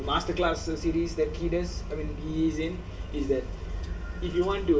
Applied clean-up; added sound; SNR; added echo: none; none; none; reverberation time 0.3 s.